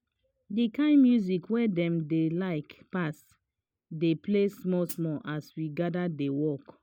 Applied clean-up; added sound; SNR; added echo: none; Hi-hat; 13 dB; none.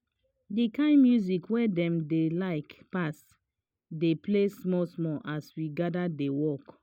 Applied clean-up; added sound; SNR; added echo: none; none; none; none.